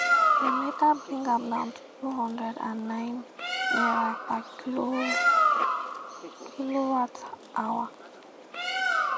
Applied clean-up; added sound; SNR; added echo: none; Bird; -2 dB; none.